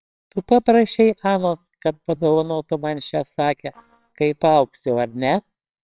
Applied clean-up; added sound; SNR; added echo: neural separator model SepFormer WHAMR!.